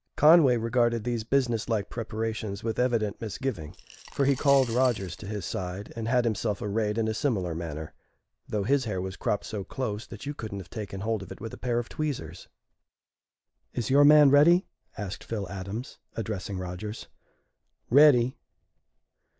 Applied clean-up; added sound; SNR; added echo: none; Coin (dropping) / Glass; 18 dB; none.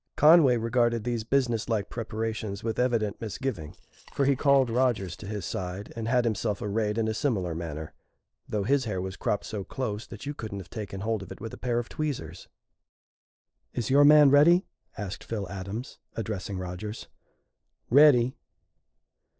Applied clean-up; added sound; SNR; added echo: neural separator model SepFormer DNS4.